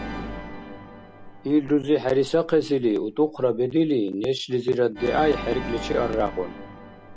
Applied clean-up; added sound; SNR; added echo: none; Organ; 13 dB; none.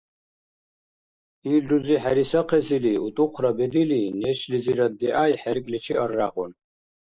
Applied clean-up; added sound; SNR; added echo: neural mask model Resemble Enhance denoiser.